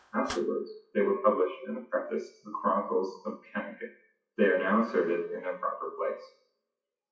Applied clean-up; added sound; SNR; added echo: classical method WPE with log-MMSE.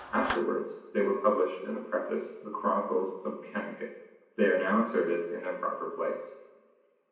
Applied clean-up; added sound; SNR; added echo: none; Clapping; 17 dB; reverberation time 0.9 s.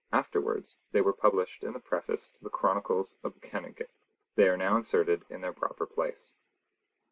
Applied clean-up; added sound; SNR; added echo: none; none; none; none.